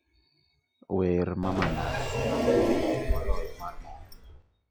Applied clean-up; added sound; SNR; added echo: classical method log-MMSE.